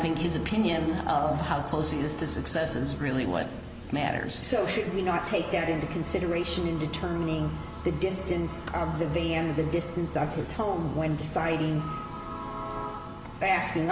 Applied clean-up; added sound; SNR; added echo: none; none; none; none.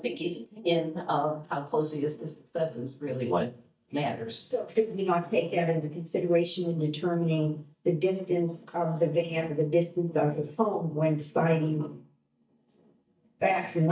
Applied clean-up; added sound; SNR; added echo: neural mask model DeepFilterNet 3.